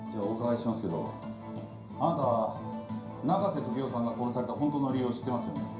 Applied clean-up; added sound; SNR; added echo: none; none; none; reverberation time 0.5 s.